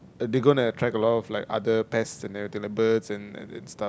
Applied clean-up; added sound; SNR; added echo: none; none; none; none.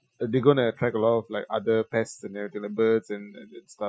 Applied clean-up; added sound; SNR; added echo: classical method Wiener filter.